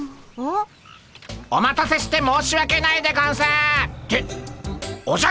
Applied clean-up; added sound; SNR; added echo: none; Engine / Truck / Car; 15 dB; none.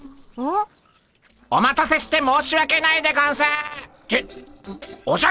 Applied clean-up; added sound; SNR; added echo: neural separator model SepFormer DNS4.